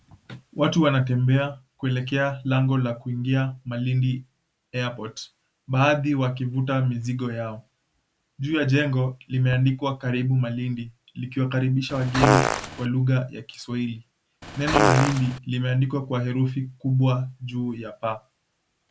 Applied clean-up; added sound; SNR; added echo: none; Fart; -2 dB; none.